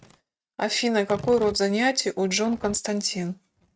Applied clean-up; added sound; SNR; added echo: neural mask model RNNoise.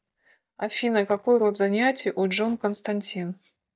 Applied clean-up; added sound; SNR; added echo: neural mask model DeepFilterNet 3.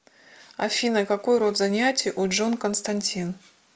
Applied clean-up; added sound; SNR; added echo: none; none; none; none.